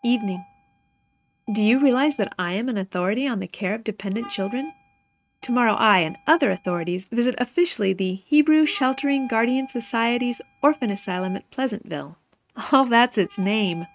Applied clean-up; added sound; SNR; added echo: neural mask model RNNoise.